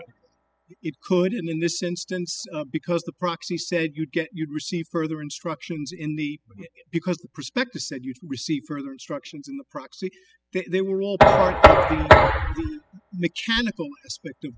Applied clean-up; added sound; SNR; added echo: classical method spectral subtraction.